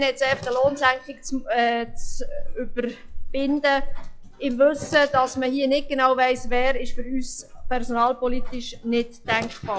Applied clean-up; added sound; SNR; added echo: classical method log-MMSE.